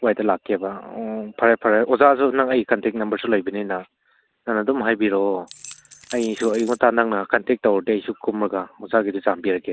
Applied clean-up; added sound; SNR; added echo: none; Rattle / Keys jangling; 19 dB; none.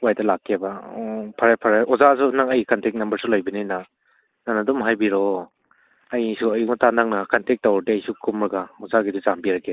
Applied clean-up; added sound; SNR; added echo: neural mask model Resemble Enhance denoiser.